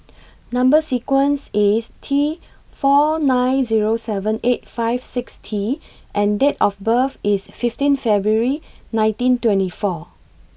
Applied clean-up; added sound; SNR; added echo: none; none; none; none.